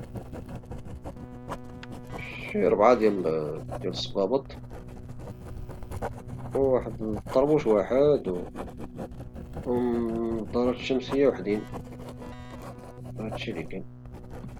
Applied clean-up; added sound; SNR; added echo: none; Writing + Keyboard (musical); 10 dB; none.